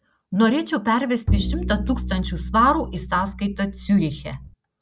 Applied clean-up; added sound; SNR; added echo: none; Bowed string instrument; 5 dB; none.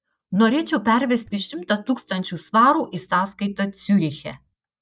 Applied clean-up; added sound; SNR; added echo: neural mask model DeepFilterNet 3.